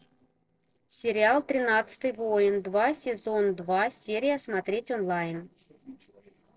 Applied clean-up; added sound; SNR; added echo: neural separator model SepFormer DNS4.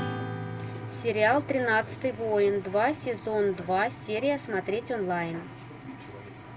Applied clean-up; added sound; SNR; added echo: none; Acoustic guitar / Strum; 13 dB; none.